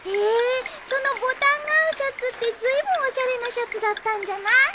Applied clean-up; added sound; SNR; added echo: none; Applause; 19 dB; none.